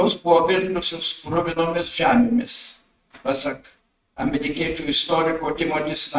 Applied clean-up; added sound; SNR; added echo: neural mask model RNNoise.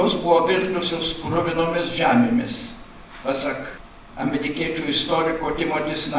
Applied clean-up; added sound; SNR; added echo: none; none; none; none.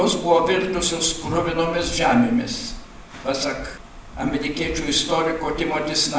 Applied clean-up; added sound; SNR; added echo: none; Fireworks; 17 dB; none.